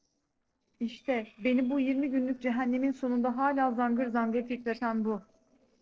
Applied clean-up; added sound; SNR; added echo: neural separator model SepFormer DNS4.